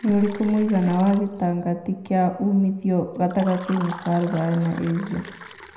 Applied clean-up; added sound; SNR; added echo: none; Fill (with liquid); 18 dB; reverberation time 0.7 s.